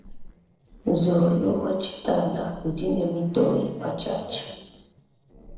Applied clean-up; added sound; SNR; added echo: neural separator model SepFormer DNS4.